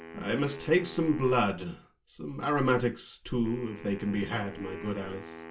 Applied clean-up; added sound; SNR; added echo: none; Wind instrument, woodwind instrument; 16 dB; reverberation time 0.2 s.